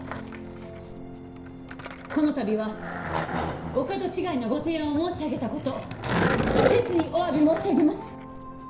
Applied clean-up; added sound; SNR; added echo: none; Skateboard; 3 dB; reverberation time 0.5 s.